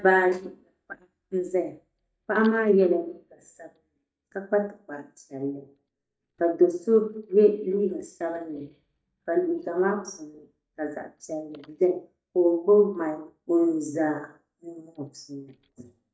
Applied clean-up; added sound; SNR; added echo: neural mask model DeepFilterNet 3.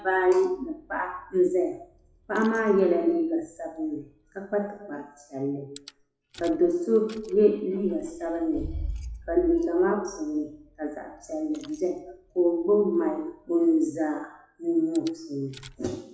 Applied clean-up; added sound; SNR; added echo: classical method WPE with log-MMSE.